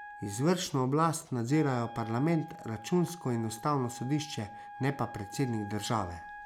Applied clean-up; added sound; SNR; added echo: none; Wind instrument, woodwind instrument; 15 dB; none.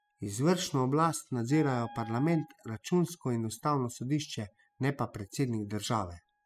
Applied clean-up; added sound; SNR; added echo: classical method spectral subtraction.